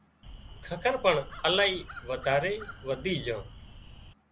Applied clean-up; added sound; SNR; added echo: none; Crow; 15 dB; none.